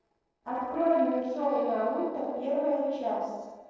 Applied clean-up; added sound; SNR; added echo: neural separator model SepFormer DNS4.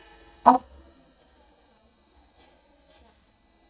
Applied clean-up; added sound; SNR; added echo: neural mask model DeepFilterNet 3.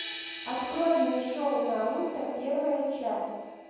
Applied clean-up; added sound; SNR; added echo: none; Crash cymbal; 11 dB; reverberation time 1.2 s.